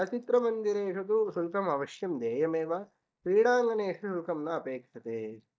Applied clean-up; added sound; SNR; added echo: neural mask model DeepFilterNet 3.